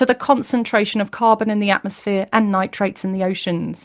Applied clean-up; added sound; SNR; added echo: none; none; none; none.